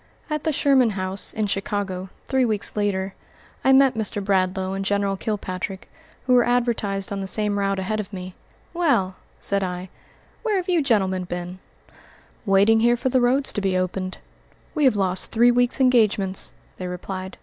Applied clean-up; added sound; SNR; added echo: none; none; none; none.